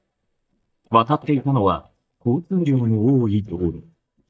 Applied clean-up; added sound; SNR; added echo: neural mask model DeepFilterNet 3.